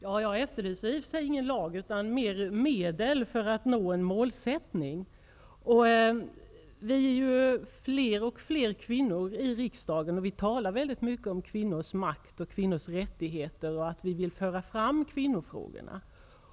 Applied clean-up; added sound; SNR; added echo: none; none; none; none.